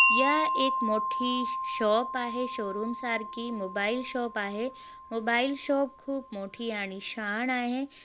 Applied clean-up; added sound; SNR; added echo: none; Wind chime; 2 dB; none.